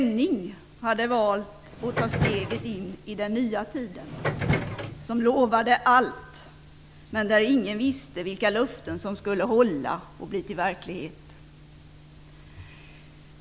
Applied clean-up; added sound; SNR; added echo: none; Subway, metro, underground; 3 dB; none.